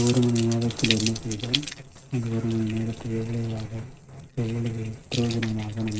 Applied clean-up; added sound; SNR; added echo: neural mask model RNNoise.